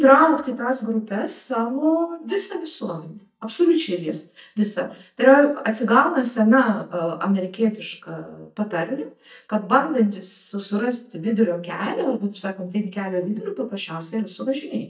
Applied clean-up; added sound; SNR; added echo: neural mask model DeepFilterNet 3.